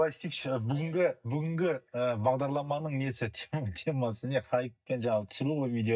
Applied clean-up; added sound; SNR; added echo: neural mask model DeepFilterNet 3.